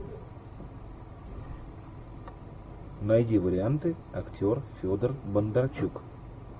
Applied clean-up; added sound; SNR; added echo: none; none; none; none.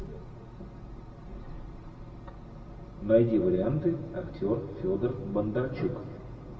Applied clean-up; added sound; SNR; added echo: none; none; none; reverberation time 2.3 s.